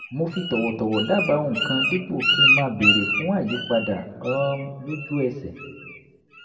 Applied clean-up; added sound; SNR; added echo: none; Bird; 0 dB; reverberation time 1.5 s.